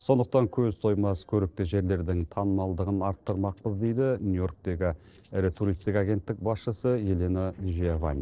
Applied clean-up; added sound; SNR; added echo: neural separator model SepFormer DNS4.